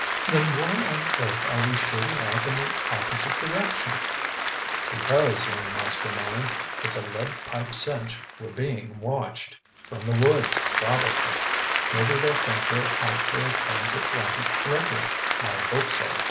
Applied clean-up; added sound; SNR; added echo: none; Applause; -2 dB; none.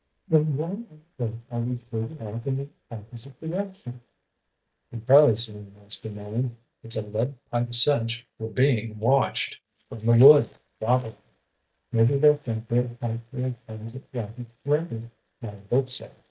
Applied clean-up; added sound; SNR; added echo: neural mask model DeepFilterNet 3.